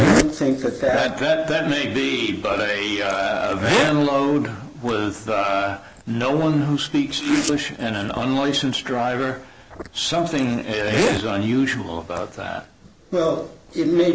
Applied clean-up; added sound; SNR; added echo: neural mask model Resemble Enhance denoiser.